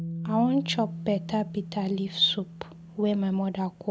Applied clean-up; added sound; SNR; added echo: none; Bass guitar; 10 dB; none.